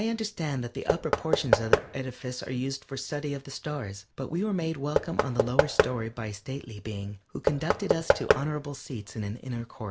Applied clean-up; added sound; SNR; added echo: none; Knock / Wood; -2 dB; none.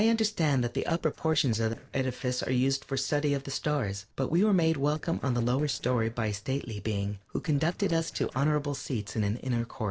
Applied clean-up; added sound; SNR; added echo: neural separator model SepFormer DNS4.